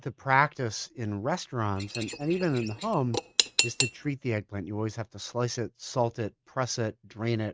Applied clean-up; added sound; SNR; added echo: neural mask model RNNoise.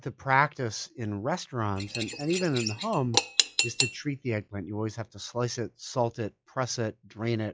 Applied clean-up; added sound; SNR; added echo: classical method log-MMSE.